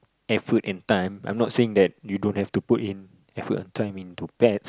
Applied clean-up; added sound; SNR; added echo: none; none; none; none.